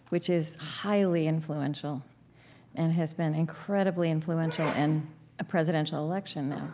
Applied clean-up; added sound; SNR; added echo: none; none; none; none.